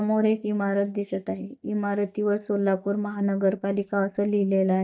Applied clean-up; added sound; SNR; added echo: neural mask model DeepFilterNet 3.